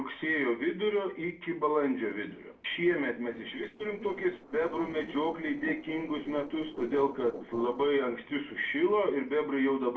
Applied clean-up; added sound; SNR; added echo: neural separator model SepFormer DNS4.